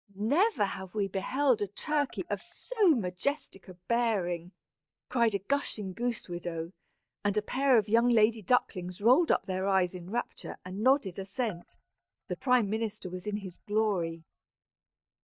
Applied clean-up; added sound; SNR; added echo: neural mask model DeepFilterNet 3.